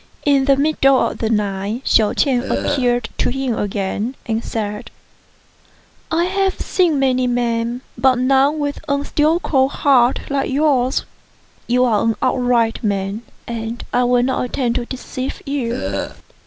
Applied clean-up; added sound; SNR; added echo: none; Burping, eructation; 5 dB; none.